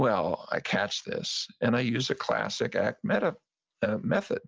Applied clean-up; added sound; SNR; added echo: none; none; none; none.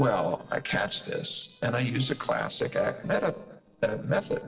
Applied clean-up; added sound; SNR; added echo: neural separator model SepFormer DNS4.